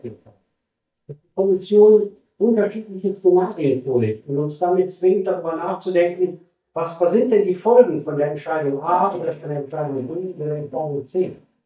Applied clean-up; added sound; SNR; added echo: neural mask model DeepFilterNet 3.